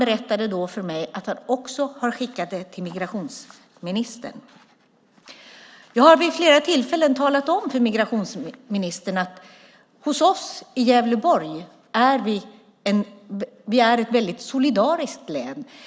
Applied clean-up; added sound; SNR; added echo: none; none; none; none.